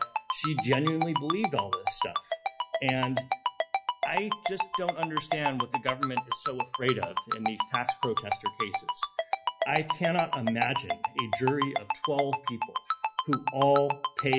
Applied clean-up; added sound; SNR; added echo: classical method log-MMSE.